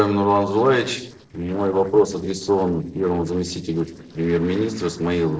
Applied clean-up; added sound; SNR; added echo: neural separator model SepFormer DNS4.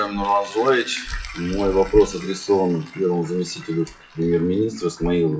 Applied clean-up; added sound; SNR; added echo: classical method WPE with log-MMSE.